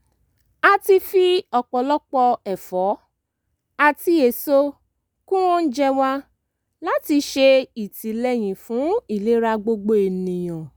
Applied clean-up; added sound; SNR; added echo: none; none; none; none.